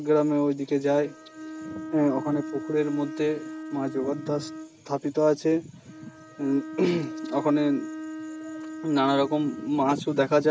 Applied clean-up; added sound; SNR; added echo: none; Bowed string instrument; 12 dB; none.